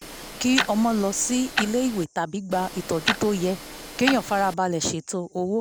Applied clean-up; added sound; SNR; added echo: none; Tick-tock; 6 dB; none.